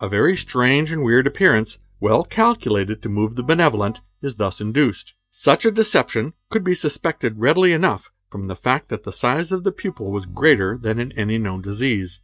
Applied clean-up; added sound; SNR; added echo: neural mask model DeepFilterNet 3.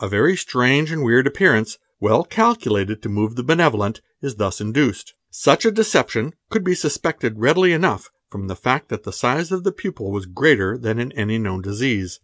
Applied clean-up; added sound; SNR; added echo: none; none; none; none.